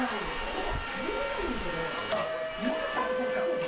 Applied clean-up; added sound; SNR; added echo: none; Subway, metro, underground; -4 dB; reverberation time 0.5 s.